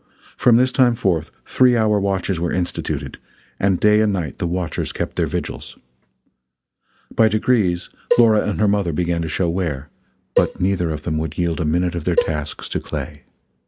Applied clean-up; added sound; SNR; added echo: none; Cowbell; 6 dB; none.